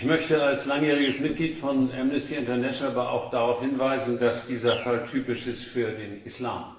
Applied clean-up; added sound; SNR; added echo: none; Bird; 17 dB; reverberation time 0.8 s.